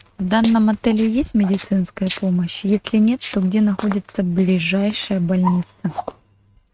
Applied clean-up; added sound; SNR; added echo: neural mask model RNNoise.